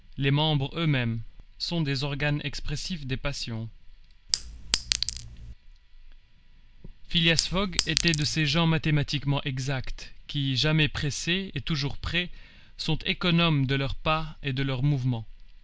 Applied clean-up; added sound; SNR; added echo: none; Chink, clink; 3 dB; none.